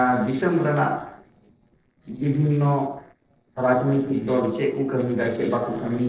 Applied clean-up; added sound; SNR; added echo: neural separator model SepFormer DNS4.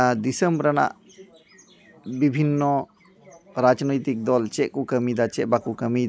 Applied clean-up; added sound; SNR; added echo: none; none; none; none.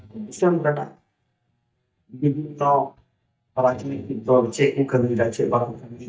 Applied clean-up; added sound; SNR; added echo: neural mask model DeepFilterNet 3.